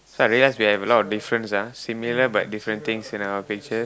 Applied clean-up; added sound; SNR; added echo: none; none; none; none.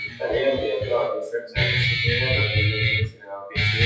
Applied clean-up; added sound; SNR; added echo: classical method WPE with log-MMSE.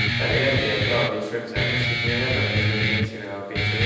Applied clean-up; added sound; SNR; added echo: none; Guitar; -4 dB; reverberation time 1.1 s.